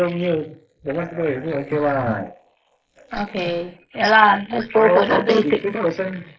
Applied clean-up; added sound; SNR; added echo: neural mask model Resemble Enhance denoiser.